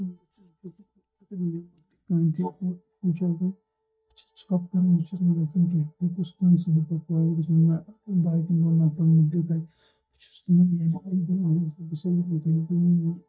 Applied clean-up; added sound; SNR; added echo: neural mask model DeepFilterNet 3.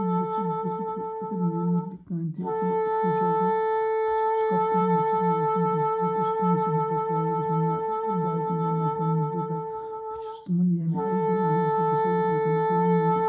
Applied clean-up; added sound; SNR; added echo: none; Wind instrument, woodwind instrument; -3 dB; reverberation time 0.4 s.